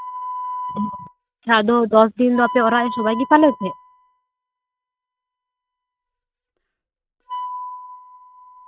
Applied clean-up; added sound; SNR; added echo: neural mask model RNNoise.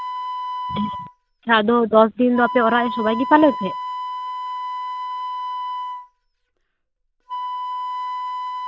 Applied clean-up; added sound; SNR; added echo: none; Wind instrument, woodwind instrument; 6 dB; none.